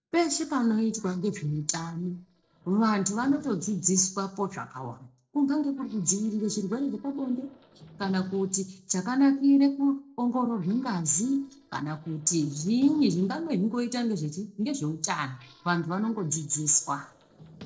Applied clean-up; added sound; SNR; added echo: neural separator model SepFormer DNS4.